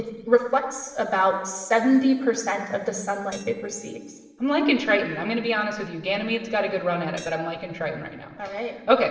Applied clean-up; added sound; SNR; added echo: neural separator model SepFormer DNS4.